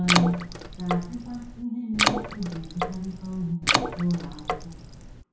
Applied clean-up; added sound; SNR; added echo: none; Water / Splash, splatter; -1 dB; reverberation time 0.8 s.